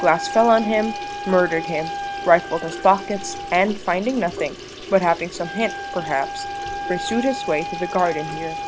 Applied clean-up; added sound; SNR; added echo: none; Wind instrument, woodwind instrument + Sink (filling or washing) / Water tap, faucet; 8 dB; none.